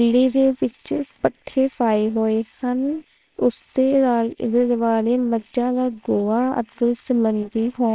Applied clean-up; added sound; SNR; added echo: neural separator model SepFormer WHAMR!.